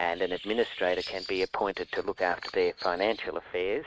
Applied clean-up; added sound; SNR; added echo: neural mask model RNNoise.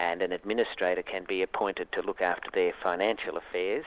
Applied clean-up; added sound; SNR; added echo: none; none; none; none.